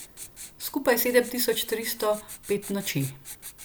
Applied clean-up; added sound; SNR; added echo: none; Writing; 16 dB; none.